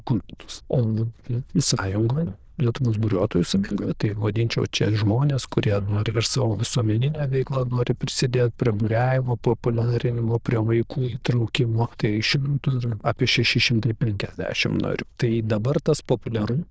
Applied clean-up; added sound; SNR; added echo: neural diffusion model UNIVERSE++.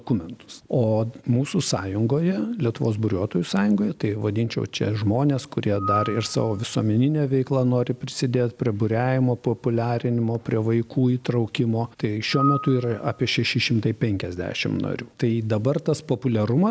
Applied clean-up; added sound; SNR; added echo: none; Screech / Glass; 8 dB; none.